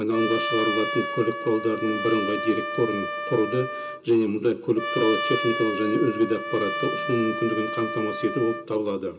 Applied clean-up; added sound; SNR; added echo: none; Trumpet; 5 dB; reverberation time 0.2 s.